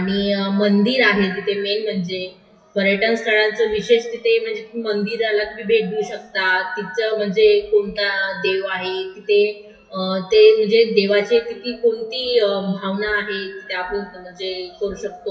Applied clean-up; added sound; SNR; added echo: classical method WPE with log-MMSE.